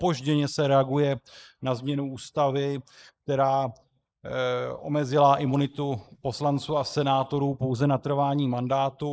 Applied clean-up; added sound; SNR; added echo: neural mask model Resemble Enhance denoiser.